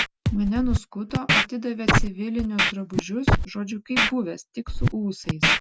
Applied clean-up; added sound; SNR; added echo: none; Scratching (performance technique); -4 dB; none.